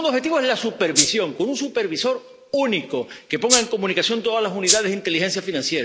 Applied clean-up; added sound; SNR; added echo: none; Rattle (instrument); -2 dB; none.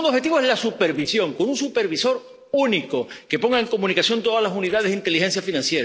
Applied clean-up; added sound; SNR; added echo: neural separator model SepFormer DNS4.